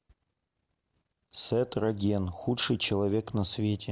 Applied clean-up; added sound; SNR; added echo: none; none; none; none.